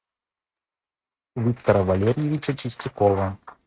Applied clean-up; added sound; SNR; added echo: neural mask model RNNoise.